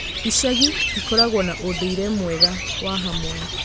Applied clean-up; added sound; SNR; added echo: none; Bird; 0 dB; none.